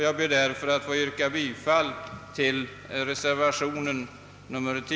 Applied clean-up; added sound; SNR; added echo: none; none; none; none.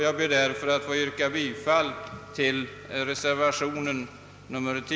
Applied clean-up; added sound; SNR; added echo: none; Chink, clink; 17 dB; none.